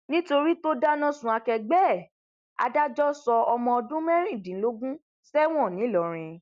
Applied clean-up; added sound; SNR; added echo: none; none; none; none.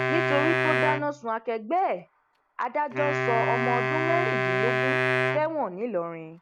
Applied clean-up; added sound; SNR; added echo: none; Wind instrument, woodwind instrument; -1 dB; none.